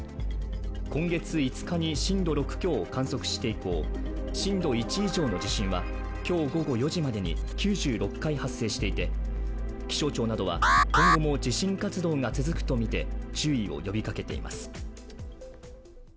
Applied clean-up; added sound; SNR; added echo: none; Alarm; -2 dB; none.